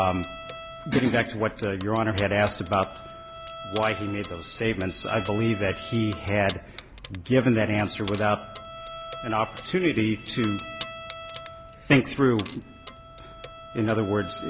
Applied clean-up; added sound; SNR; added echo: none; Bowed string instrument + Keys jangling; 13 dB; none.